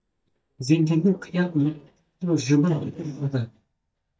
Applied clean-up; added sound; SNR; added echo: neural mask model DeepFilterNet 3.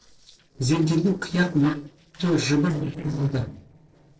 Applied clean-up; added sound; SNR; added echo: neural separator model SepFormer DNS4.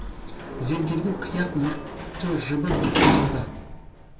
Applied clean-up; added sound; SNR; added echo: none; Sliding door; -2 dB; reverberation time 0.3 s.